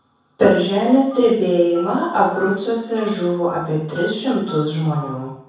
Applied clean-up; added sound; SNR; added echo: none; Telephone; 17 dB; reverberation time 0.7 s.